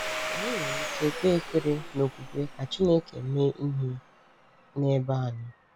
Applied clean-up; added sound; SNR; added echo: none; Domestic sounds, home sounds; 9 dB; none.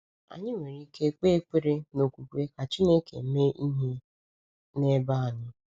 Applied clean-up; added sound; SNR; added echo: none; none; none; none.